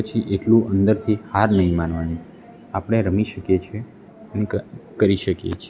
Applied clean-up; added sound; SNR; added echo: none; none; none; none.